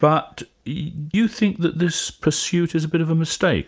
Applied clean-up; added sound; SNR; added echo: none; none; none; none.